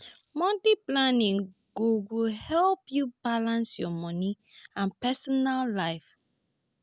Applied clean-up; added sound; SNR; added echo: none; none; none; none.